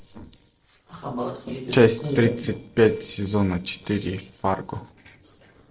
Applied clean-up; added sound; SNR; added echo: neural separator model SepFormer DNS4.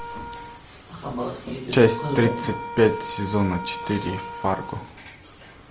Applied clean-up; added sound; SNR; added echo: none; Wind instrument, woodwind instrument; 11 dB; none.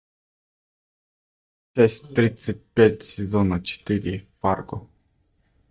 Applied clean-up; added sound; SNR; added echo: neural mask model DeepFilterNet 3.